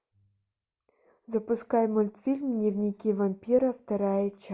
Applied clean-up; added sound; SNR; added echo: none; none; none; none.